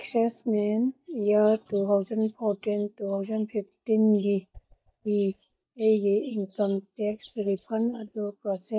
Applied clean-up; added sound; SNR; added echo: neural mask model DeepFilterNet 3.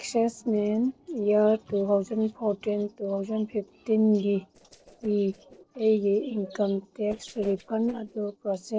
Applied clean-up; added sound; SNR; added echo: neural separator model SepFormer DNS4.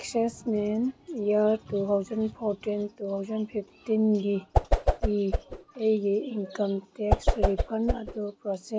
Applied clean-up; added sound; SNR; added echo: none; Whoosh, swoosh, swish; -2 dB; none.